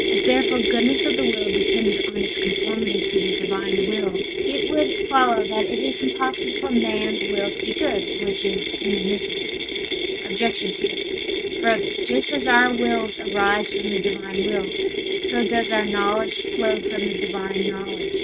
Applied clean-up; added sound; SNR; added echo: neural mask model RNNoise.